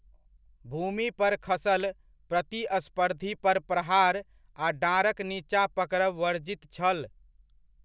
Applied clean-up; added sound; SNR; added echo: none; none; none; none.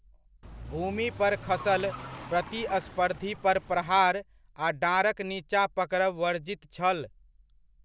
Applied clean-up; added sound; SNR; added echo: none; Car; 14 dB; none.